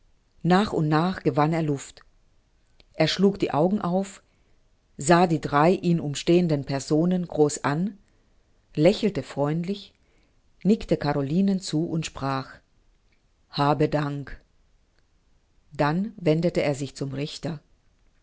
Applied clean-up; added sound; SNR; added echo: none; none; none; none.